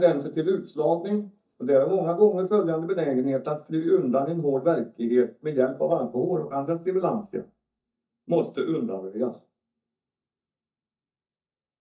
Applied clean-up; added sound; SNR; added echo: neural mask model DeepFilterNet 3.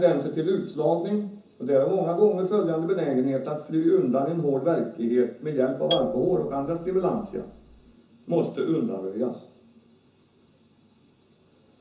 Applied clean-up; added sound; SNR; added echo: none; Marimba, xylophone; 9 dB; reverberation time 0.6 s.